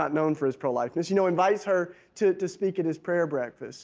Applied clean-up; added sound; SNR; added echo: none; none; none; none.